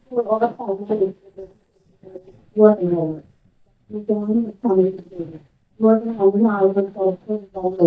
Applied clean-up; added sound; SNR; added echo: neural mask model DeepFilterNet 3.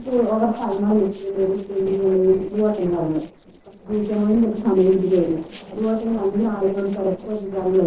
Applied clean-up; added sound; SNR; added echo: neural separator model SepFormer DNS4.